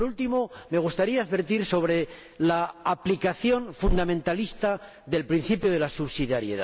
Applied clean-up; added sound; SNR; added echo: none; none; none; none.